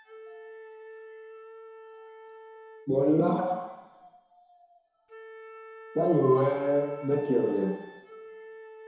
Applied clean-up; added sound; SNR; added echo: none; Wind instrument, woodwind instrument; 18 dB; reverberation time 1.0 s.